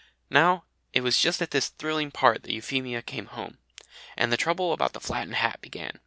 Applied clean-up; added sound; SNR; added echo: none; none; none; none.